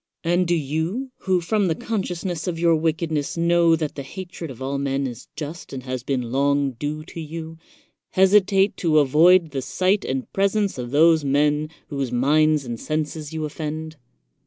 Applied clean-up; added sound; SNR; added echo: none; none; none; none.